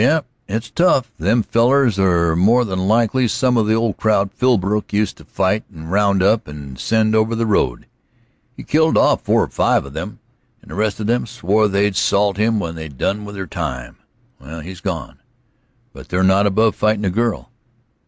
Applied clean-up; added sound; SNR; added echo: none; none; none; none.